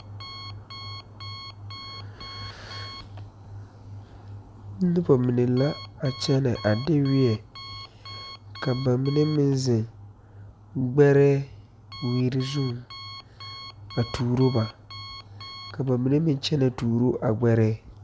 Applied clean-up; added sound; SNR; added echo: none; Alarm; 18 dB; none.